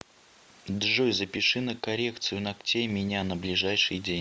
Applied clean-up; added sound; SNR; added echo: none; none; none; none.